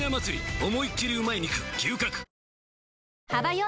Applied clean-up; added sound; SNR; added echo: none; none; none; none.